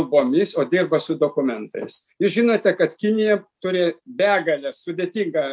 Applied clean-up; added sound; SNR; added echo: none; none; none; none.